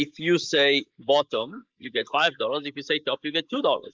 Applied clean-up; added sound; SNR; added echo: neural mask model Resemble Enhance denoiser.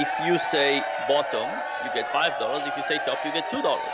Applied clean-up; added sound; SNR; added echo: none; Crowd / Cheering; 2 dB; none.